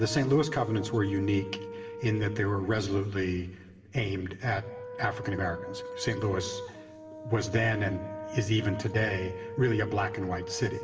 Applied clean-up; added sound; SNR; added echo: none; Brass instrument; 11 dB; reverberation time 2.3 s.